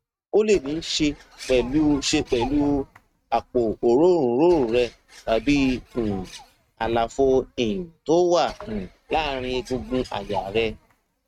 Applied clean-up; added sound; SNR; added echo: neural mask model RNNoise.